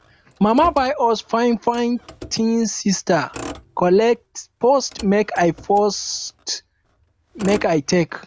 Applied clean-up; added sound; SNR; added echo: none; Motor vehicle (road); 19 dB; none.